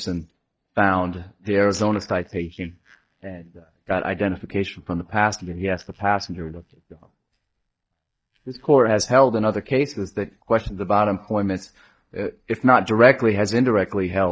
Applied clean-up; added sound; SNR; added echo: neural mask model DeepFilterNet 3.